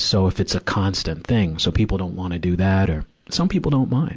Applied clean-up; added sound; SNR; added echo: none; none; none; none.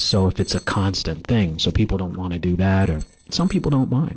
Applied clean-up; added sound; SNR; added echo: neural separator model SepFormer DNS4.